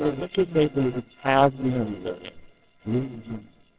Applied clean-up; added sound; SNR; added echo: neural separator model SepFormer WHAMR!.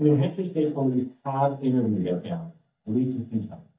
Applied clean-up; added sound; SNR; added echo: neural mask model DeepFilterNet 3.